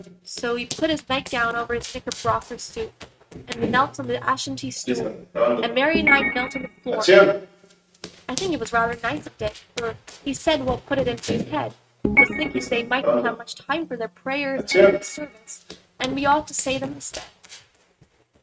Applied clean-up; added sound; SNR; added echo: neural mask model RNNoise.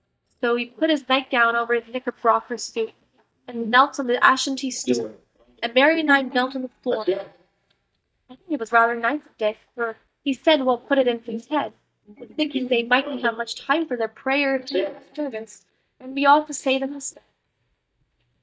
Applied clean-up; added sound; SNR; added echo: neural mask model DeepFilterNet 3.